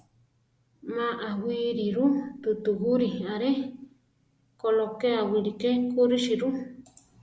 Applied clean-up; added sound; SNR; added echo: none; none; none; none.